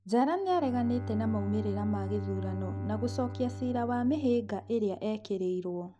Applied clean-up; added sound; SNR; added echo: none; Bowed string instrument; 8 dB; none.